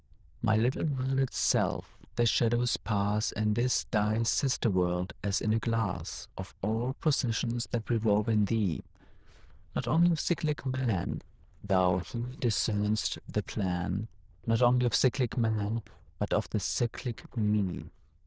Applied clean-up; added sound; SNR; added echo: neural diffusion model UNIVERSE++.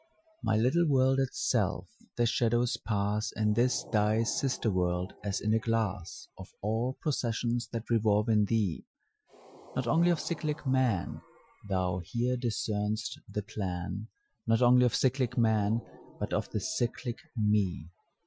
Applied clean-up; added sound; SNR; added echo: classical method Wiener filter.